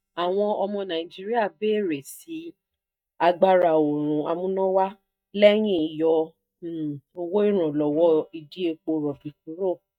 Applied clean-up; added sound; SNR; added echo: neural mask model DeepFilterNet 3.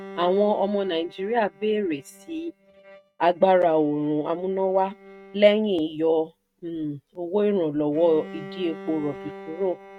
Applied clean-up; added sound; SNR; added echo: neural mask model RNNoise.